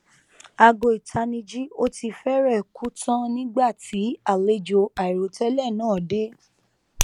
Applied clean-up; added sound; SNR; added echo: none; Hands; 15 dB; none.